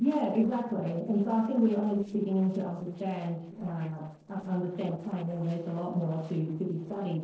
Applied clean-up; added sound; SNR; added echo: neural separator model SepFormer DNS4.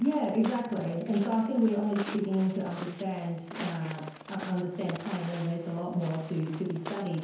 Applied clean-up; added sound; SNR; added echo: none; Walk, footsteps; 13 dB; reverberation time 0.9 s.